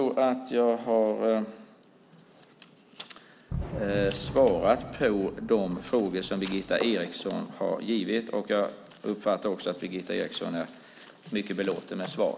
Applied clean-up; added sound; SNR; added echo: none; Fireworks; 10 dB; none.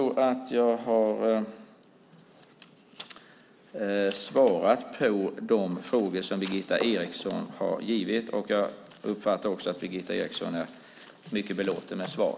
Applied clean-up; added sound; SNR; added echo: none; none; none; none.